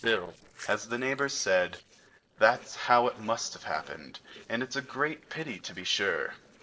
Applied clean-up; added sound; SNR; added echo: neural separator model SepFormer DNS4.